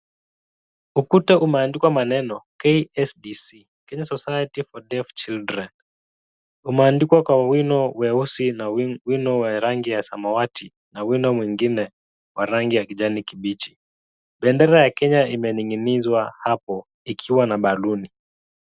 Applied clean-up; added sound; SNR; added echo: none; none; none; none.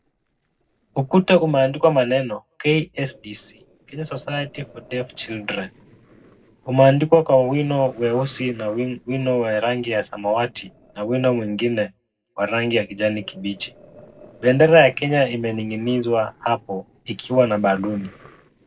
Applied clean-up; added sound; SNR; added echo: neural separator model SepFormer DNS4.